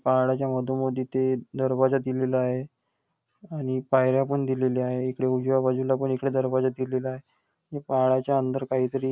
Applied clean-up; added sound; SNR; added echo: none; none; none; none.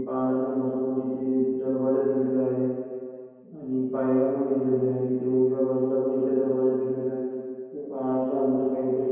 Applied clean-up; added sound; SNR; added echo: none; none; none; reverberation time 2.2 s.